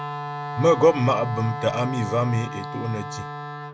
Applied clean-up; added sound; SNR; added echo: none; Wind instrument, woodwind instrument; 8 dB; none.